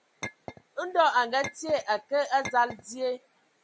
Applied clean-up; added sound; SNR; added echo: none; Chink, clink; 15 dB; none.